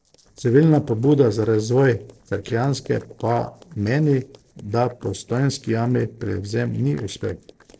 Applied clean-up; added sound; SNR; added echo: neural separator model SepFormer DNS4.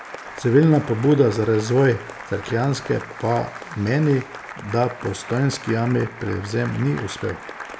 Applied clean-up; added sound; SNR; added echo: none; Applause; 14 dB; none.